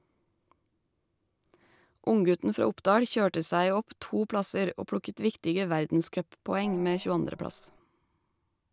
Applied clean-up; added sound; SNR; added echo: none; Gong; 18 dB; none.